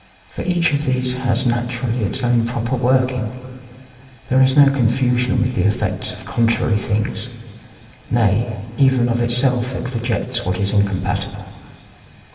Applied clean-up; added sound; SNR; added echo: none; none; none; reverberation time 2.7 s.